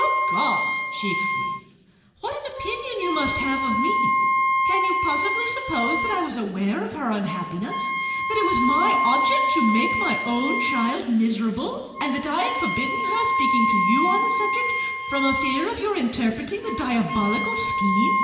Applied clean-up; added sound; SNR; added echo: none; Wind instrument, woodwind instrument; -2 dB; reverberation time 2.0 s.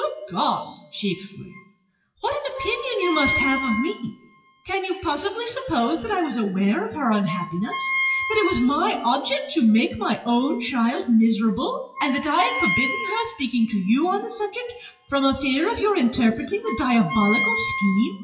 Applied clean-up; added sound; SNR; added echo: classical method WPE with log-MMSE.